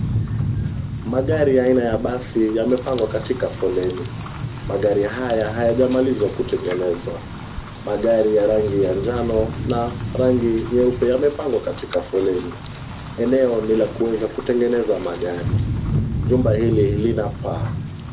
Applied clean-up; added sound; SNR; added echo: none; Rain; 6 dB; reverberation time 0.3 s.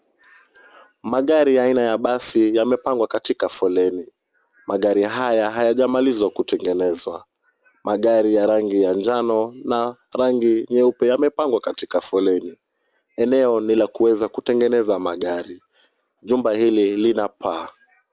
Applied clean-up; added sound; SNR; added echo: none; none; none; none.